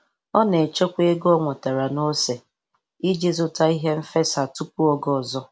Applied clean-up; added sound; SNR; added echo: none; none; none; none.